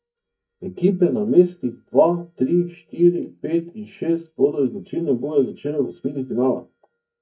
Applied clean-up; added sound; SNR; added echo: neural mask model DeepFilterNet 3.